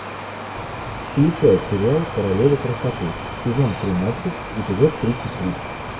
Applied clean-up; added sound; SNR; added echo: none; Cricket; 0 dB; reverberation time 1.4 s.